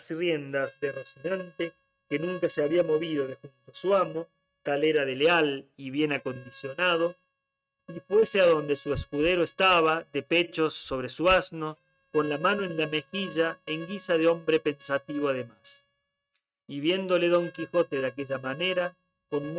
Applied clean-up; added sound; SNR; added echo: neural mask model RNNoise.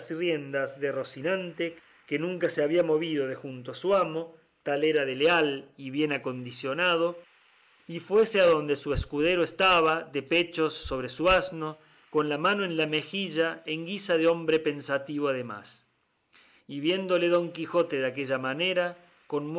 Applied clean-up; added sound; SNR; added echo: neural mask model Resemble Enhance denoiser.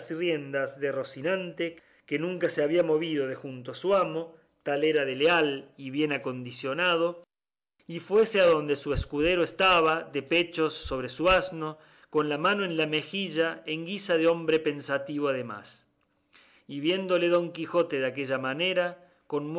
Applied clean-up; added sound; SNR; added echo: none; none; none; none.